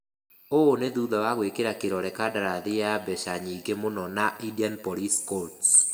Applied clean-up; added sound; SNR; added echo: none; none; none; reverberation time 1.2 s.